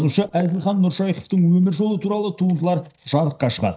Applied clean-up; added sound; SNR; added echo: neural mask model DeepFilterNet 3.